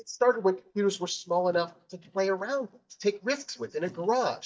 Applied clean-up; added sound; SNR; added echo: neural mask model DeepFilterNet 3.